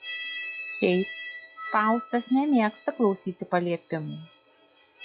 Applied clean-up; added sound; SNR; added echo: classical method log-MMSE.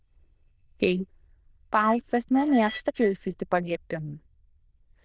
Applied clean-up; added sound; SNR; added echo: neural diffusion model UNIVERSE++.